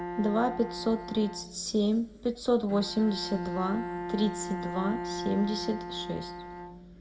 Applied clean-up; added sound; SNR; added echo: none; Bowed string instrument; 8 dB; reverberation time 1.0 s.